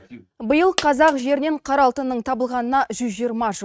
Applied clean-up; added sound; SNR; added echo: neural mask model RNNoise.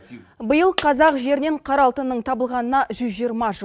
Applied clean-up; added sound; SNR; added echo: none; Coin (dropping); 14 dB; none.